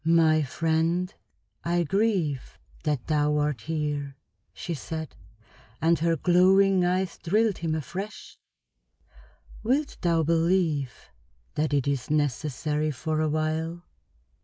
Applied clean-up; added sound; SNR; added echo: neural mask model Resemble Enhance denoiser.